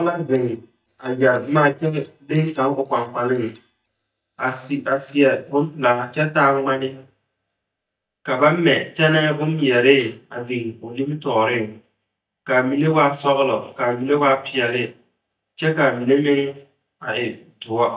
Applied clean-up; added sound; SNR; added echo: neural mask model DeepFilterNet 3.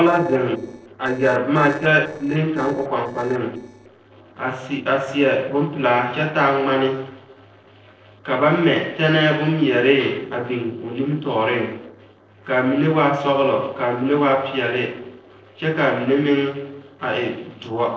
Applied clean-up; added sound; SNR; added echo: neural separator model SepFormer DNS4.